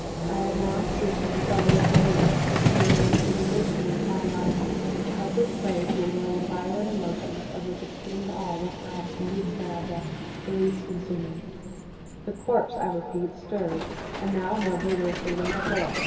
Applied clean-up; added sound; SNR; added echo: none; Vehicle; -2 dB; reverberation time 2.5 s.